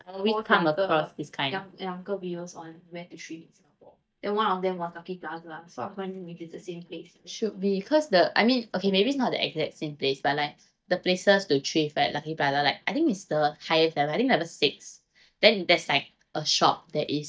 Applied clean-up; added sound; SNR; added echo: neural mask model DeepFilterNet 3.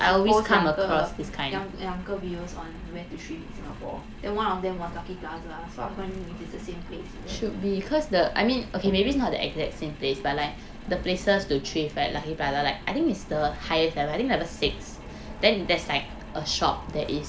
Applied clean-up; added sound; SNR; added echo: none; Engine; 13 dB; none.